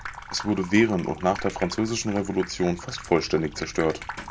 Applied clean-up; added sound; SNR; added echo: none; Sink (filling or washing) / Water tap, faucet; 13 dB; none.